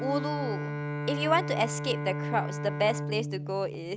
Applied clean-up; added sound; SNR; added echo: none; Bowed string instrument; 3 dB; none.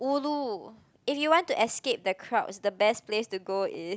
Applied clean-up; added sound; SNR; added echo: none; none; none; none.